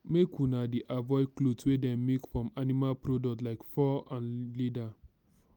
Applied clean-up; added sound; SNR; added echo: none; none; none; none.